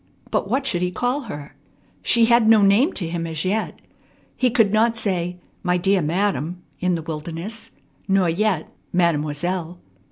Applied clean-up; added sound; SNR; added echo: none; none; none; none.